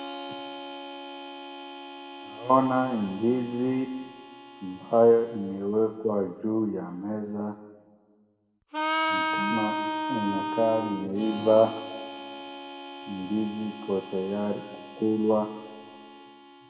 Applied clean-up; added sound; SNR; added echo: none; Harmonica; 8 dB; reverberation time 1.1 s.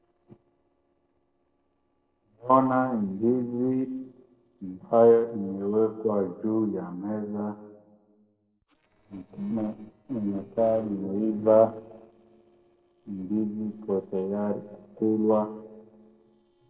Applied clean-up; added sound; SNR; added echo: neural separator model SepFormer DNS4.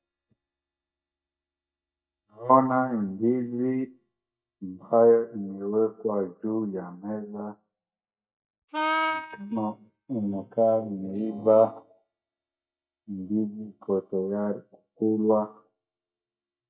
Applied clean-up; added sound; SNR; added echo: neural mask model DeepFilterNet 3.